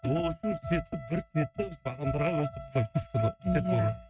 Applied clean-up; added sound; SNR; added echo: neural mask model RNNoise.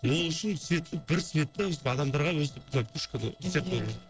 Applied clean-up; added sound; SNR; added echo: neural separator model SepFormer DNS4.